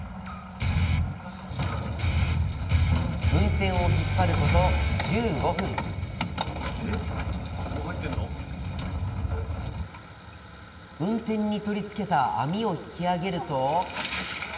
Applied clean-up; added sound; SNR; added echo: none; none; none; reverberation time 2.4 s.